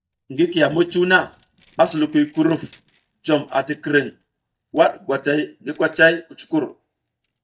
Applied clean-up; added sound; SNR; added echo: neural mask model DeepFilterNet 3.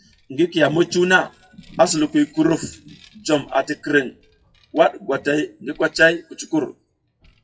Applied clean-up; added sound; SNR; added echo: classical method WPE with log-MMSE.